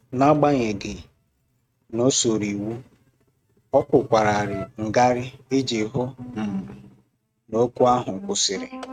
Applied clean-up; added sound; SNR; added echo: neural mask model RNNoise.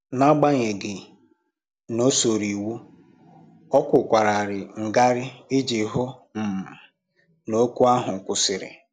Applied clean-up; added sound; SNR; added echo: none; none; none; none.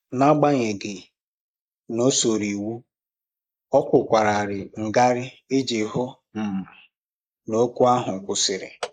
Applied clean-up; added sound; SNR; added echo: neural mask model Resemble Enhance denoiser.